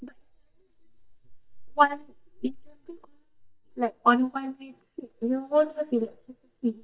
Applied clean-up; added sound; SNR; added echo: neural mask model DeepFilterNet 3.